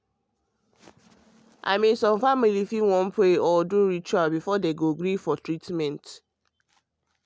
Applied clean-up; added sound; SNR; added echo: none; none; none; none.